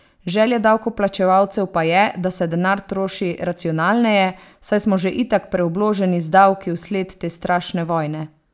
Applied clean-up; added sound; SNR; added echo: none; none; none; none.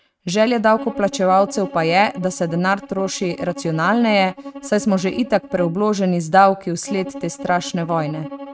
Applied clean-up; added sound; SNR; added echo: neural mask model RNNoise.